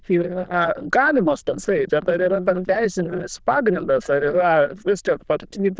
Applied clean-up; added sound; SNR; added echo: neural diffusion model UNIVERSE++.